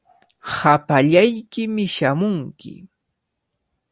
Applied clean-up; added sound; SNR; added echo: none; none; none; none.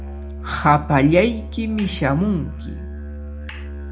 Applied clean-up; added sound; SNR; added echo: none; Musical instrument; 10 dB; reverberation time 0.3 s.